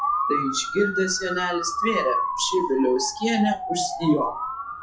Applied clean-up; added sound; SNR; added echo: classical method WPE with log-MMSE.